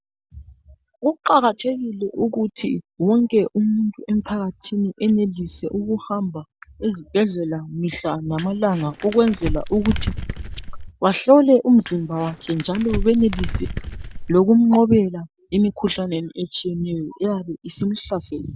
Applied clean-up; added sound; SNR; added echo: none; Crumpling, crinkling; 7 dB; none.